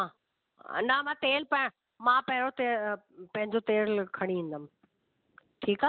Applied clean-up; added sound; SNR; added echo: none; none; none; none.